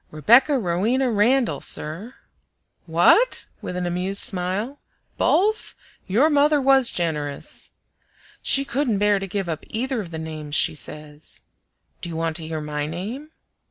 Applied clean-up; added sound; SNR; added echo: none; none; none; none.